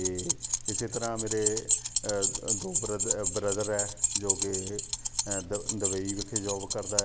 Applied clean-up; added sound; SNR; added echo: none; Keys jangling; -3 dB; none.